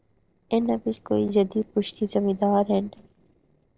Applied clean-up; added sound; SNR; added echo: neural separator model SepFormer DNS4.